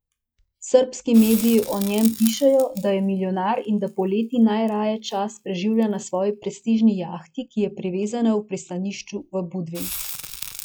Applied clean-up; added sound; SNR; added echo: classical method log-MMSE.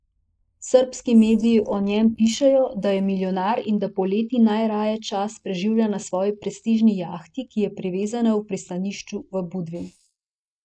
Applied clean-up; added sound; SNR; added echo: neural mask model Resemble Enhance denoiser.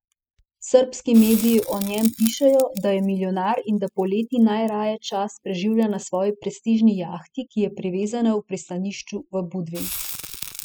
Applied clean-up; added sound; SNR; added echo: classical method spectral subtraction.